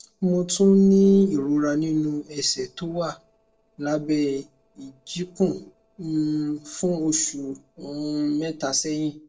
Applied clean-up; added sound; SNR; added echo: neural separator model SepFormer DNS4.